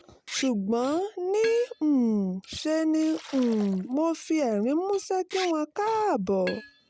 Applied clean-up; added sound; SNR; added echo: none; Liquid; 18 dB; none.